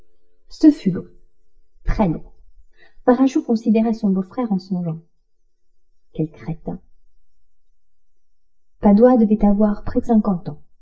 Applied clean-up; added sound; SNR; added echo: neural mask model DeepFilterNet 3.